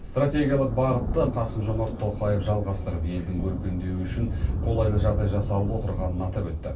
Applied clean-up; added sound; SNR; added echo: none; Thunder; 4 dB; reverberation time 0.2 s.